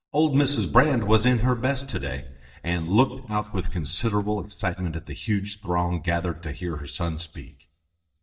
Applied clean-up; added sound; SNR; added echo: neural mask model DeepFilterNet 3.